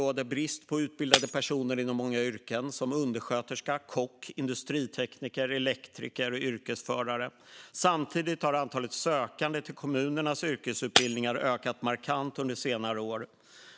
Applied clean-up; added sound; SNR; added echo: none; Shatter; 4 dB; none.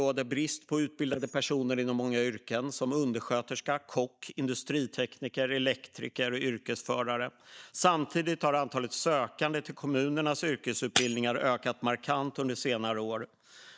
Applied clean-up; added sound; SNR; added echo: neural mask model DeepFilterNet 3.